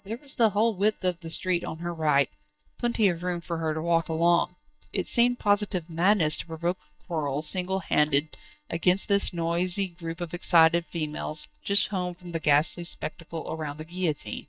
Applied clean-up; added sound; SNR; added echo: neural mask model DeepFilterNet 3.